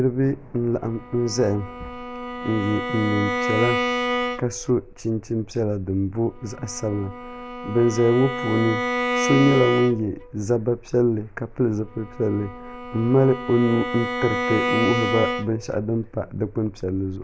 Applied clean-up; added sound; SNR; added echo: none; Bowed string instrument; 6 dB; none.